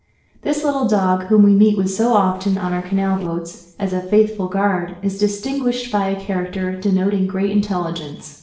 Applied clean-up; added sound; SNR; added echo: neural separator model SepFormer DNS4.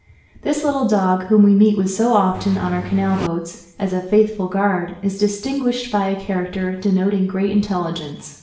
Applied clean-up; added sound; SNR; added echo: none; Engine; 11 dB; reverberation time 0.7 s.